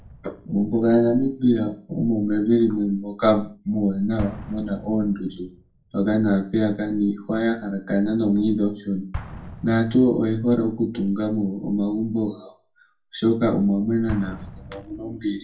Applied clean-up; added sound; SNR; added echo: none; Explosion; 19 dB; reverberation time 0.3 s.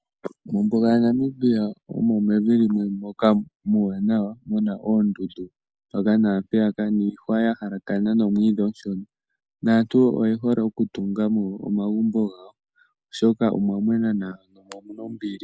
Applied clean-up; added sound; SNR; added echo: none; none; none; none.